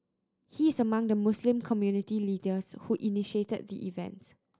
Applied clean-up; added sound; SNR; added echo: none; none; none; none.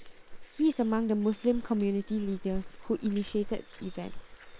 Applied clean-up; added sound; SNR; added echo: neural separator model SepFormer WHAM!.